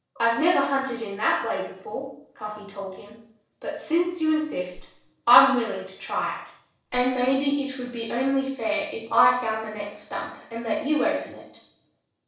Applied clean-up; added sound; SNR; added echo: neural separator model SepFormer DNS4.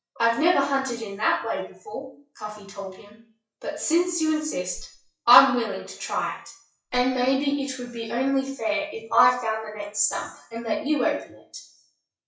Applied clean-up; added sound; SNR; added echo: classical method WPE with log-MMSE.